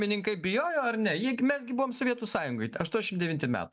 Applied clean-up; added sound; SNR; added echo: none; none; none; none.